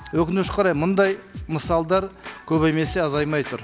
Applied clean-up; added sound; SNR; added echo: none; Scratching (performance technique); 15 dB; none.